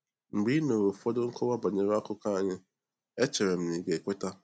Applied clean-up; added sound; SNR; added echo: none; none; none; none.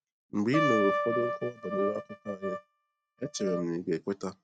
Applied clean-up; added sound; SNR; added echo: neural mask model RNNoise.